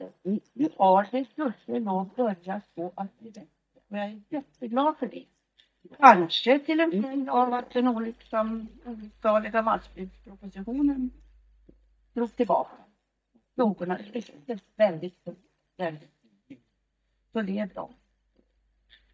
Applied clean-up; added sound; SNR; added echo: neural mask model DeepFilterNet 3.